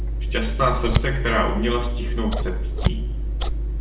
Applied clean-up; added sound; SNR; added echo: none; Scissors; -3 dB; reverberation time 0.7 s.